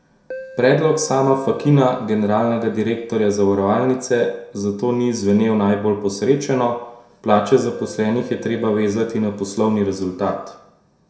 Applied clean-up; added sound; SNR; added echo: none; Keyboard (musical); 19 dB; reverberation time 0.5 s.